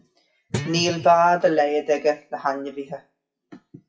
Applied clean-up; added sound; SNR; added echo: classical method WPE with log-MMSE.